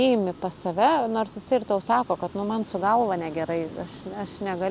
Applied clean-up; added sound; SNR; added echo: none; none; none; none.